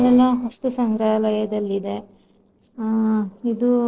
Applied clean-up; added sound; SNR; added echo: neural separator model SepFormer DNS4.